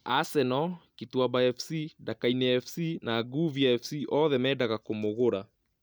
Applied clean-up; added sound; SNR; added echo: none; none; none; none.